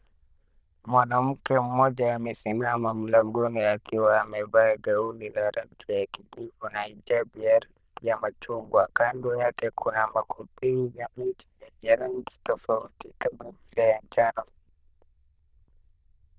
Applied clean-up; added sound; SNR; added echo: neural diffusion model UNIVERSE++.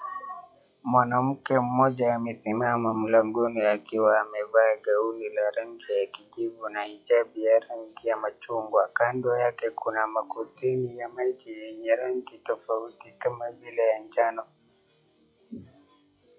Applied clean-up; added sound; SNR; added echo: classical method log-MMSE.